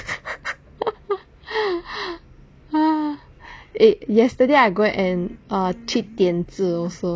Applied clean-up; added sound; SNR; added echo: none; none; none; none.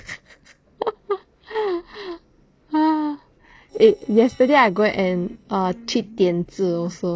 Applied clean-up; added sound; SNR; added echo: neural separator model SepFormer DNS4.